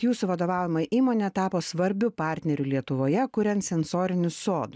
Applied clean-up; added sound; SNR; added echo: none; none; none; none.